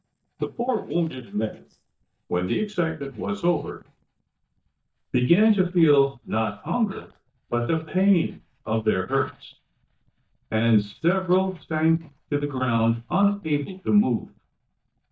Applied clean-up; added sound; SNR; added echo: neural mask model DeepFilterNet 3.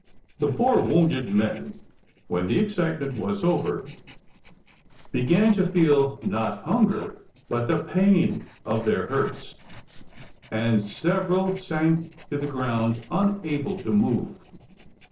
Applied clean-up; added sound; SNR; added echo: neural separator model SepFormer DNS4.